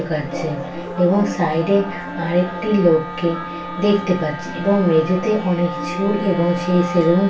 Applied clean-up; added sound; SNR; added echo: none; Wind instrument, woodwind instrument; 11 dB; reverberation time 0.3 s.